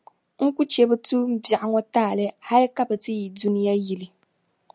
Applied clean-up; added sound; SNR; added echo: none; none; none; none.